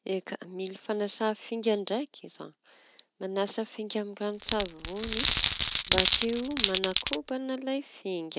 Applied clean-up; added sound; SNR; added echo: none; Glass; -3 dB; none.